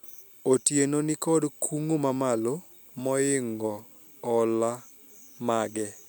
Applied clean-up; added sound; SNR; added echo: none; none; none; none.